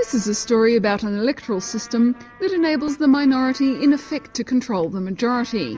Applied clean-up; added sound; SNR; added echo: none; none; none; none.